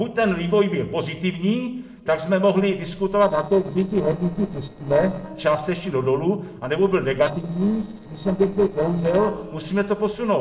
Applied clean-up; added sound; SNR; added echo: neural separator model SepFormer DNS4.